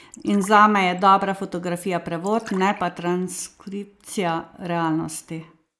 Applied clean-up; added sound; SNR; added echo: neural mask model Resemble Enhance denoiser.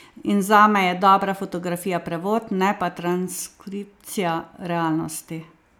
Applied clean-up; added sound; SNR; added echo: none; none; none; none.